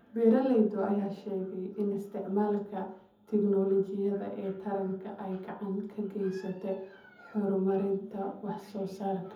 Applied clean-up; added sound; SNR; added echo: none; none; none; reverberation time 0.7 s.